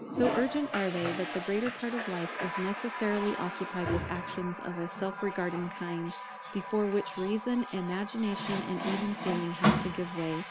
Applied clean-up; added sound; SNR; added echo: none; Water tap, faucet; 3 dB; none.